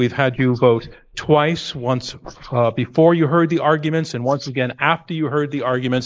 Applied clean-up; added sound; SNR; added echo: neural mask model Resemble Enhance denoiser.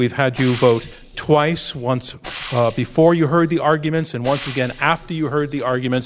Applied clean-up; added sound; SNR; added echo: none; Frying (food); 15 dB; none.